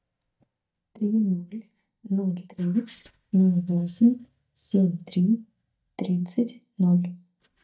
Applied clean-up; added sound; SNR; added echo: neural mask model DeepFilterNet 3.